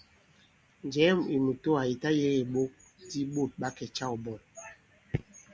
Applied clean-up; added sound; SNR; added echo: none; none; none; none.